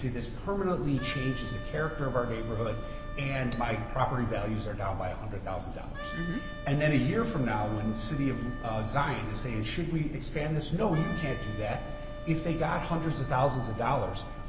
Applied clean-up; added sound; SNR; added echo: none; Wind instrument, woodwind instrument; 15 dB; none.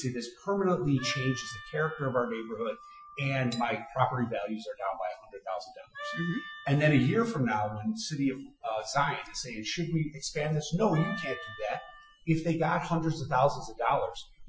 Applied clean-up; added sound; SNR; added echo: classical method Wiener filter.